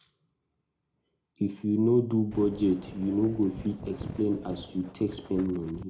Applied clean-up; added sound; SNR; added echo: none; Wind; 13 dB; reverberation time 0.3 s.